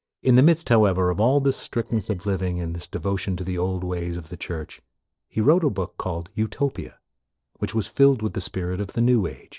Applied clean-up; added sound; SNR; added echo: neural separator model SepFormer DNS4.